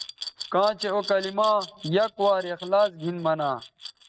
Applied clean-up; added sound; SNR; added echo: neural mask model RNNoise.